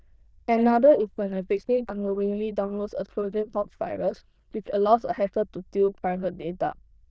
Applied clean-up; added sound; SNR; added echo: neural diffusion model UNIVERSE++.